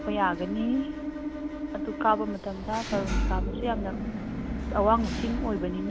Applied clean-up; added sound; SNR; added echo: none; Engine / Mechanisms; 2 dB; none.